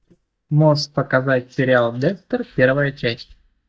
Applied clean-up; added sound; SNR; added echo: neural mask model DeepFilterNet 3.